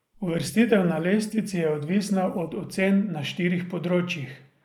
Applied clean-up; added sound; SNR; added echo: neural mask model Resemble Enhance denoiser.